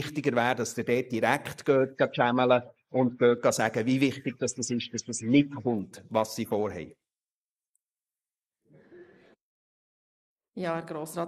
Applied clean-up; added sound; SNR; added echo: neural mask model Resemble Enhance denoiser.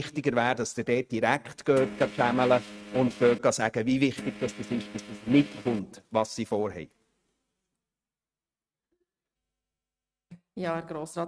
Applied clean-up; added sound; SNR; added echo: neural mask model RNNoise.